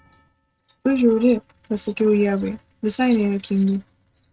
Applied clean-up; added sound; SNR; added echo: neural mask model RNNoise.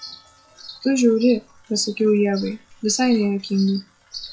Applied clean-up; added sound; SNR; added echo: classical method log-MMSE.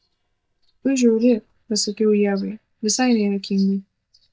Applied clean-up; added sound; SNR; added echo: neural mask model DeepFilterNet 3.